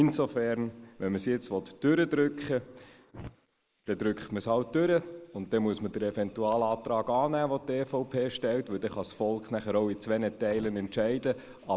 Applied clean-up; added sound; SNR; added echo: neural mask model Resemble Enhance denoiser.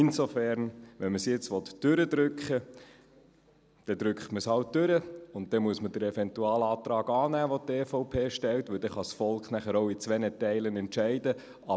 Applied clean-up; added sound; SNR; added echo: none; none; none; none.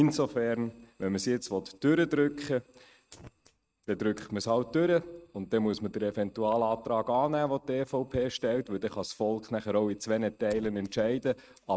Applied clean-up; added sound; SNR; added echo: neural mask model RNNoise.